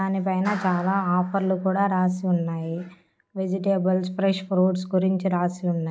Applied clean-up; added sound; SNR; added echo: none; Clapping; 20 dB; none.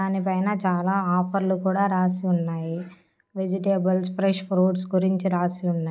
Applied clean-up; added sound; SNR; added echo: none; none; none; none.